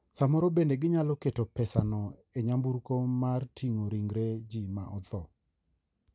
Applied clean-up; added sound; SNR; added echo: none; none; none; none.